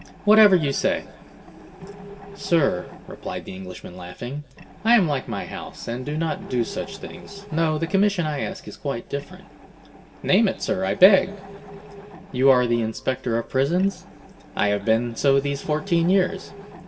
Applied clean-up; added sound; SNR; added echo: none; Mechanisms; 18 dB; reverberation time 2.3 s.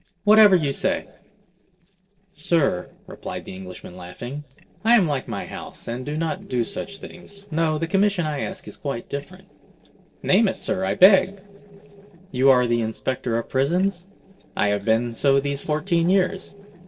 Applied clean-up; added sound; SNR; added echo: neural separator model SepFormer DNS4.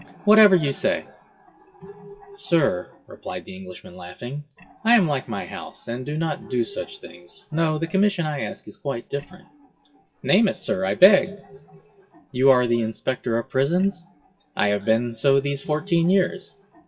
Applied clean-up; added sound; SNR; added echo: classical method WPE with log-MMSE.